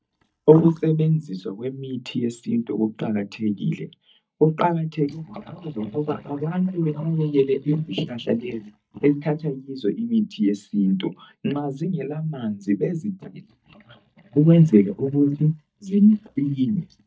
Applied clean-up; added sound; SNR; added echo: neural mask model DeepFilterNet 3.